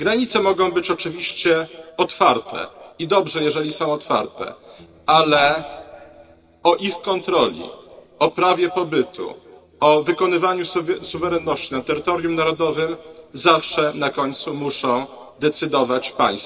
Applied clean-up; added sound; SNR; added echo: neural separator model SepFormer DNS4.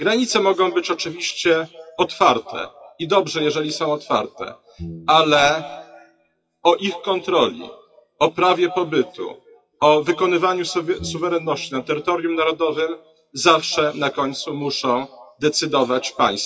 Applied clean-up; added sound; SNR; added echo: classical method WPE with log-MMSE.